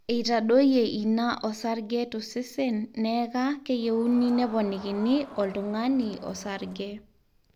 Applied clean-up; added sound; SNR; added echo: none; Crowd; 18 dB; none.